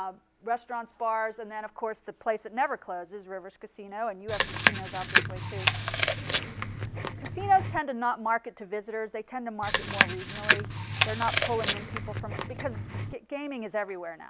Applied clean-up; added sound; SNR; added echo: none; Chewing, mastication; -4 dB; none.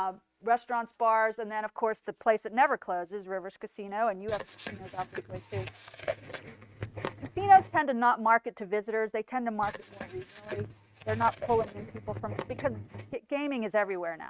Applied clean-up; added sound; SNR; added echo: neural mask model RNNoise.